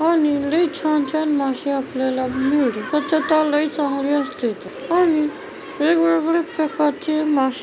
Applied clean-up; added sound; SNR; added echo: none; none; none; none.